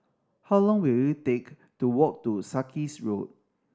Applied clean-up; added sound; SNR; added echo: none; none; none; none.